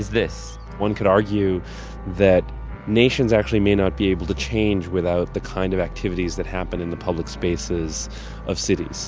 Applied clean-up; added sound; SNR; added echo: none; none; none; none.